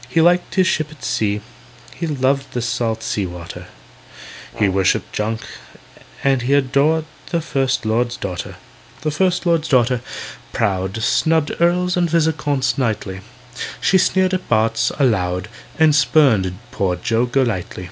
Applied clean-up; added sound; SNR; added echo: none; Brass instrument; 20 dB; none.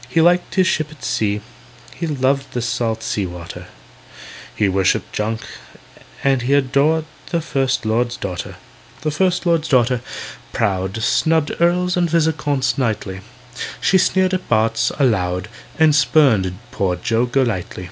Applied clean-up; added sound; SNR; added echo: none; none; none; none.